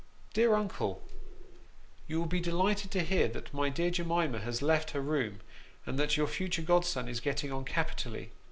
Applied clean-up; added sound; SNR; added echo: none; none; none; none.